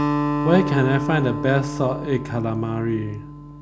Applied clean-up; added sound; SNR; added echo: none; Acoustic guitar; 4 dB; none.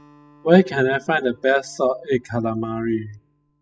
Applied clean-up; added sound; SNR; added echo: classical method spectral subtraction.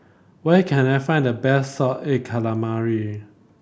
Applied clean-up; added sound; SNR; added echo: none; none; none; none.